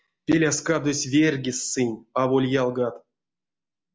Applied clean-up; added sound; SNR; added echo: none; none; none; none.